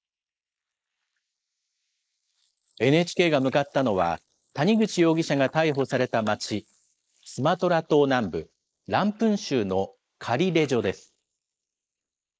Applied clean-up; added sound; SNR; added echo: neural mask model Resemble Enhance denoiser.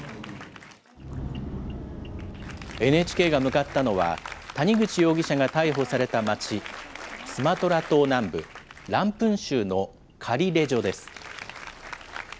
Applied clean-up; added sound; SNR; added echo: none; Applause; 16 dB; none.